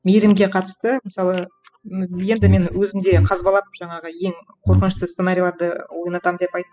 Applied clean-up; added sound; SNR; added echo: classical method spectral subtraction.